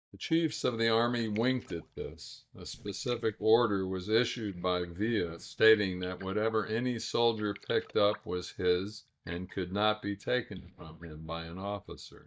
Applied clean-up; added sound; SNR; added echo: neural mask model DeepFilterNet 3.